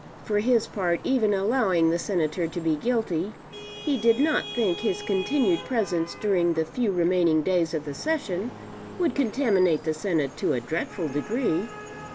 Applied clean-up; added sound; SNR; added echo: none; Traffic noise, roadway noise / Vehicle horn, car horn, honking; 15 dB; none.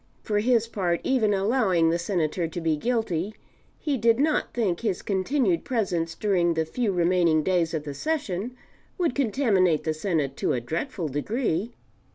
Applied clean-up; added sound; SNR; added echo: none; none; none; none.